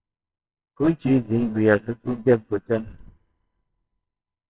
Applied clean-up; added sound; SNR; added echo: neural separator model SepFormer WHAMR!.